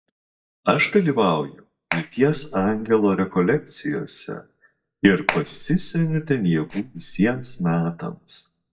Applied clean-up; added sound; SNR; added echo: neural mask model DeepFilterNet 3.